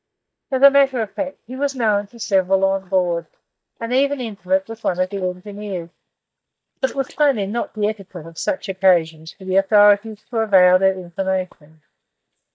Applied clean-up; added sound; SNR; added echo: neural mask model DeepFilterNet 3.